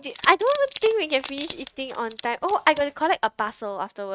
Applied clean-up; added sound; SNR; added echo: neural mask model RNNoise.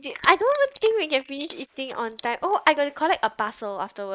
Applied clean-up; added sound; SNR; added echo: neural mask model Resemble Enhance denoiser.